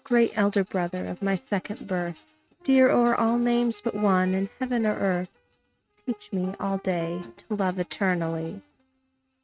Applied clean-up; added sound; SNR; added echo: neural mask model RNNoise.